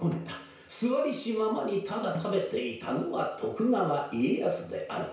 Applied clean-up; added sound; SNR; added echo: none; Snare drum; 15 dB; reverberation time 0.6 s.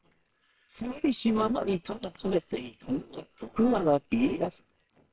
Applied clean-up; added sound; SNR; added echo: neural separator model SepFormer WHAMR!.